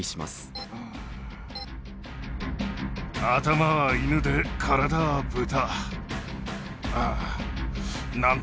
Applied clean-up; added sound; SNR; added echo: none; none; none; none.